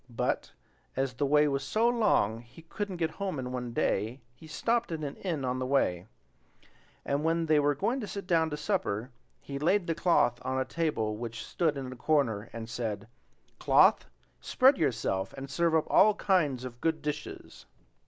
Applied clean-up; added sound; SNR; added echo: none; none; none; none.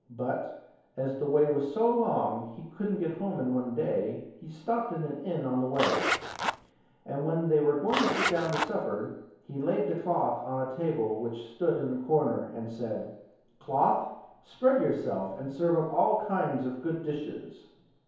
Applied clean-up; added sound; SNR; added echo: none; Zipper (clothing); 1 dB; reverberation time 1.0 s.